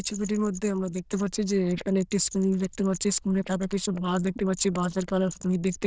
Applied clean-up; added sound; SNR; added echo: neural diffusion model UNIVERSE++.